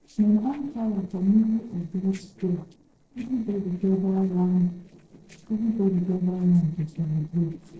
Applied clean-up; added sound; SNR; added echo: neural separator model SepFormer DNS4.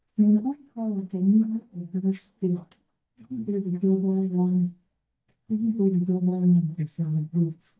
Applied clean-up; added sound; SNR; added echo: neural mask model DeepFilterNet 3.